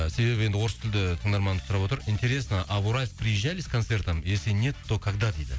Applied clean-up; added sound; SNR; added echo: none; none; none; none.